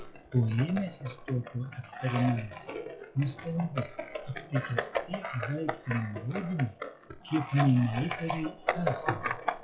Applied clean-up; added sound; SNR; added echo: classical method log-MMSE.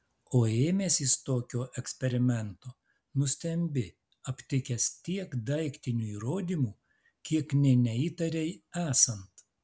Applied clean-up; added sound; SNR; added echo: none; none; none; none.